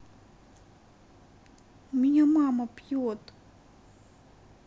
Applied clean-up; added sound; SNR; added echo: none; none; none; none.